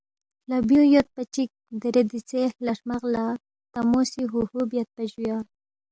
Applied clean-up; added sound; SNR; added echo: none; none; none; none.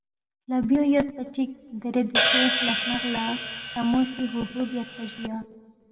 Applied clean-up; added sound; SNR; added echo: none; Hi-hat; -3 dB; reverberation time 1.4 s.